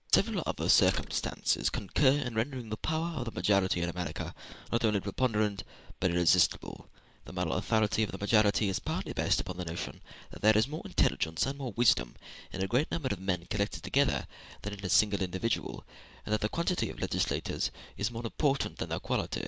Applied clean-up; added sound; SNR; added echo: neural mask model Resemble Enhance denoiser.